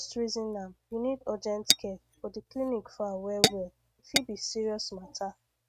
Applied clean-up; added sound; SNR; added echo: neural mask model RNNoise.